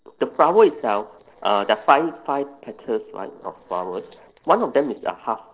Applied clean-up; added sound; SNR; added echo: neural separator model SepFormer DNS4.